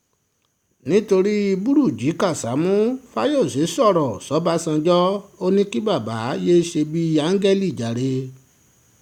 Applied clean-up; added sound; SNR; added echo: none; none; none; none.